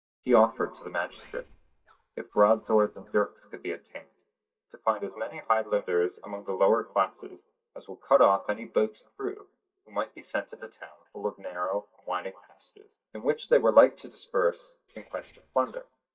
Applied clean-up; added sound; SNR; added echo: neural mask model DeepFilterNet 3.